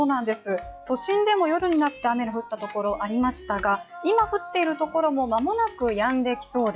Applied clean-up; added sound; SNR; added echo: classical method log-MMSE.